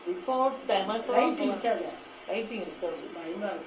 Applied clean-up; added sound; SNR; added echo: none; none; none; reverberation time 0.3 s.